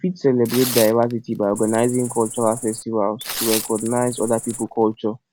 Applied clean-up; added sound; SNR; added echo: none; Tearing + Cricket; 10 dB; none.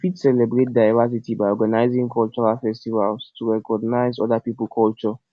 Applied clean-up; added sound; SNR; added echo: none; none; none; none.